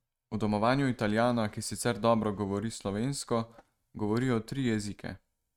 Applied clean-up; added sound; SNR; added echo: neural mask model RNNoise.